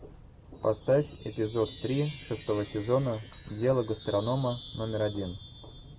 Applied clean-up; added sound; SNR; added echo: none; Wind chime; 9 dB; none.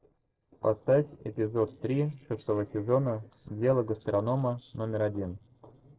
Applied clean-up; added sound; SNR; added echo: neural separator model SepFormer DNS4.